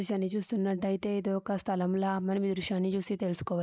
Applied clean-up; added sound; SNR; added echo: neural mask model Resemble Enhance denoiser.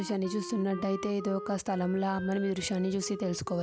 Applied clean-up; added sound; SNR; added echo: none; Wind instrument, woodwind instrument; 13 dB; none.